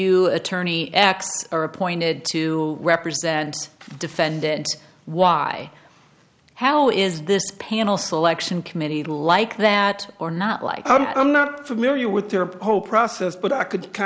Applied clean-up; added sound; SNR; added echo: none; none; none; none.